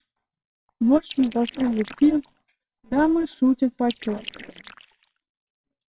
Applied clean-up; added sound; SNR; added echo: neural separator model SepFormer WHAMR!.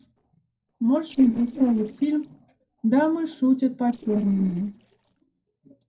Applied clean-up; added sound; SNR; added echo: neural separator model SepFormer DNS4.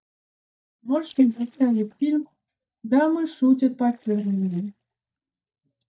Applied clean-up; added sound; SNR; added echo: neural mask model DeepFilterNet 3.